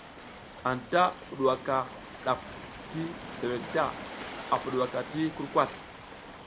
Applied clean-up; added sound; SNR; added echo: none; Waves, surf; 11 dB; none.